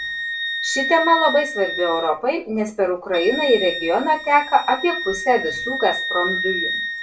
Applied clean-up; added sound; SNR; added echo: none; Wind instrument, woodwind instrument; 6 dB; reverberation time 0.3 s.